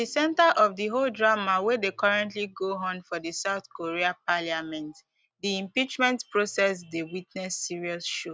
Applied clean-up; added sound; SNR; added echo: none; none; none; none.